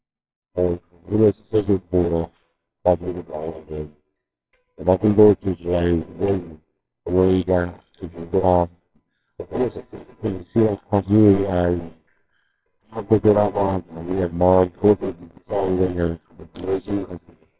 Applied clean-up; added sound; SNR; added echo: neural separator model SepFormer WHAMR!.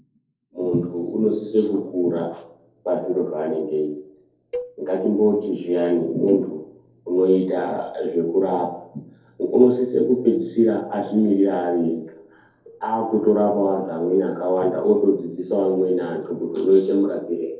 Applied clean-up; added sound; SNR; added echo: neural separator model SepFormer DNS4.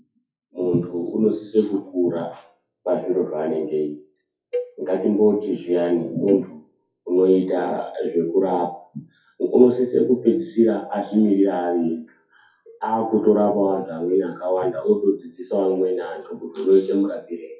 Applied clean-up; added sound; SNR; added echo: classical method WPE with log-MMSE.